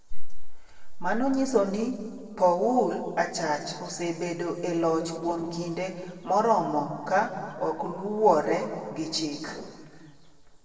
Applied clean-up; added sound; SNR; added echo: neural separator model SepFormer DNS4.